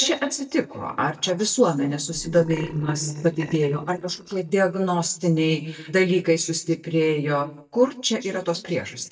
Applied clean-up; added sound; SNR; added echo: neural mask model DeepFilterNet 3.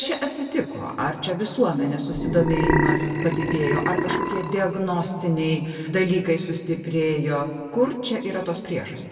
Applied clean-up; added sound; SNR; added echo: none; Burping, eructation; 1 dB; reverberation time 1.6 s.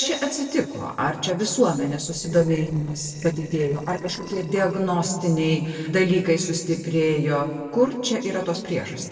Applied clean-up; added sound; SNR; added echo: neural separator model SepFormer DNS4.